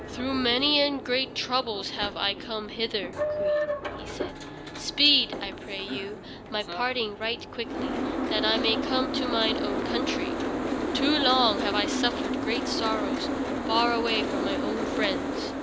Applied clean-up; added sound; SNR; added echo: none; Boat, Water vehicle; 2 dB; none.